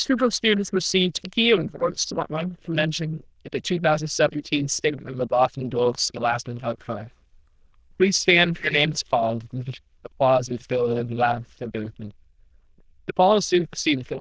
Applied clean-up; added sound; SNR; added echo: neural diffusion model UNIVERSE++.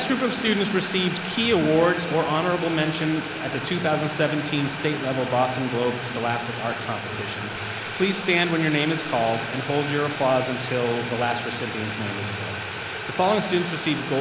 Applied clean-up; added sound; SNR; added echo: none; Boiling; 7 dB; none.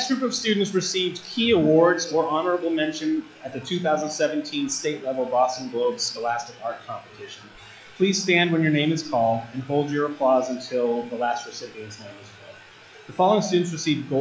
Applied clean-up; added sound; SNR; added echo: classical method log-MMSE.